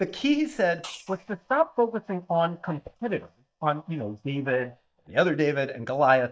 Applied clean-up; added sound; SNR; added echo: neural mask model DeepFilterNet 3.